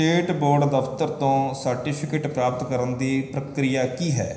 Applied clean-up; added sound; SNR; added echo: none; none; none; reverberation time 0.9 s.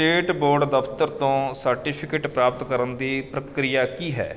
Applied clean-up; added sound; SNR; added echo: none; none; none; none.